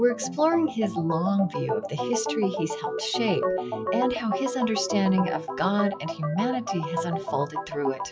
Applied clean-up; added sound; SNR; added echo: classical method WPE with log-MMSE.